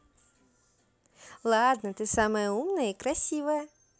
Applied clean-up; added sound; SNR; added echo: none; none; none; none.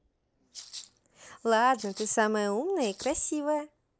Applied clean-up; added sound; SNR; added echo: neural mask model Resemble Enhance denoiser.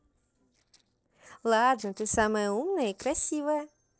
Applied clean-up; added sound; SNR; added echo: neural separator model SepFormer DNS4.